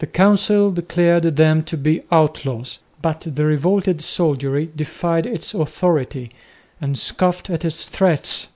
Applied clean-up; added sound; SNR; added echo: neural mask model Resemble Enhance denoiser.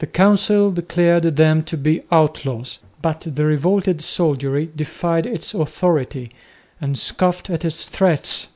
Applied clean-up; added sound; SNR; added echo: none; none; none; none.